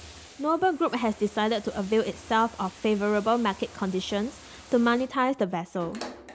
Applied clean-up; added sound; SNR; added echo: none; Bathtub (filling or washing); 19 dB; none.